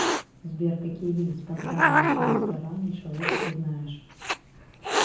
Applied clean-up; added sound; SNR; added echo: none; Hiss; -4 dB; reverberation time 0.7 s.